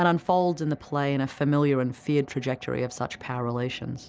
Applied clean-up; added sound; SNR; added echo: none; none; none; none.